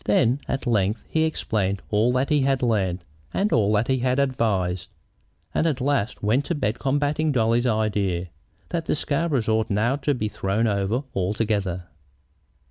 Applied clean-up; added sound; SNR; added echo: none; none; none; none.